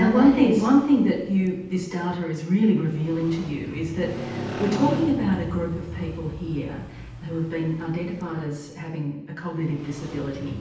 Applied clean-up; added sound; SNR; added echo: none; Motorcycle; 12 dB; reverberation time 0.9 s.